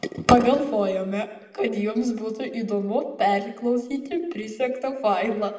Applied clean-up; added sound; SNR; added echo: none; none; none; reverberation time 0.9 s.